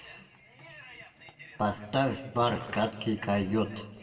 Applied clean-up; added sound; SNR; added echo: none; Skateboard; 19 dB; reverberation time 1.1 s.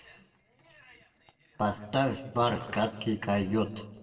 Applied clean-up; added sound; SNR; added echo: neural separator model SepFormer DNS4.